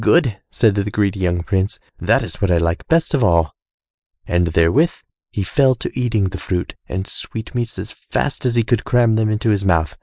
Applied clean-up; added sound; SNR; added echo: neural mask model Resemble Enhance denoiser.